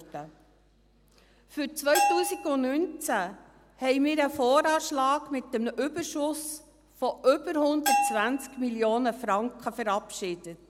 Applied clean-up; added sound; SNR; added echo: none; Bell; 2 dB; none.